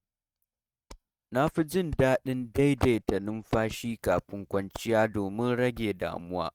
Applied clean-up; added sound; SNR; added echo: neural mask model RNNoise.